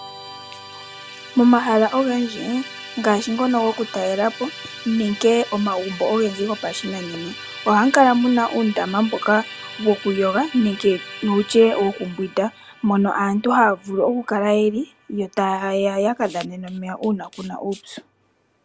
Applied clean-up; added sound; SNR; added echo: none; Musical instrument; 17 dB; none.